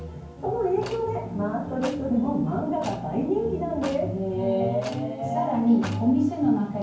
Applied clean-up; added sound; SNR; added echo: none; Clock; 20 dB; reverberation time 0.9 s.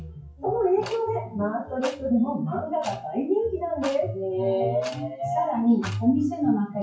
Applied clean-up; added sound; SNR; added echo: classical method WPE with log-MMSE.